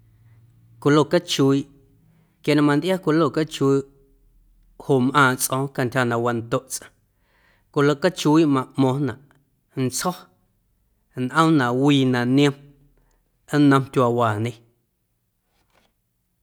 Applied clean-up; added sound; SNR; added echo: none; none; none; none.